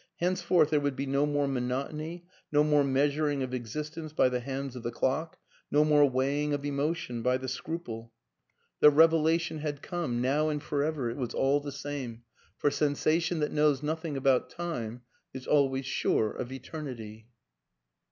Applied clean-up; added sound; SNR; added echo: none; none; none; none.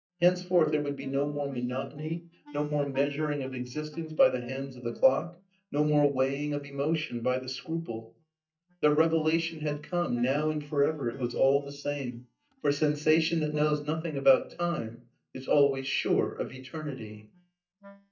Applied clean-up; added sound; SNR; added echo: neural mask model DeepFilterNet 3.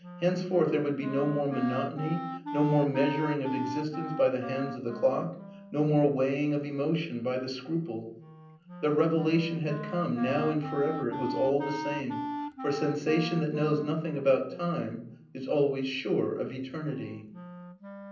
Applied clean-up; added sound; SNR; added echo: none; Wind instrument, woodwind instrument; 11 dB; reverberation time 0.6 s.